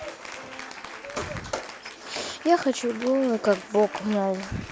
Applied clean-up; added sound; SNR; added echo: none; Applause / Cheering; 13 dB; none.